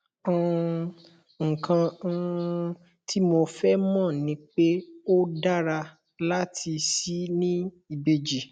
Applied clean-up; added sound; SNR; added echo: none; none; none; none.